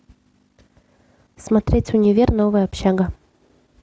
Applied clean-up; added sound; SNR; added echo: none; none; none; none.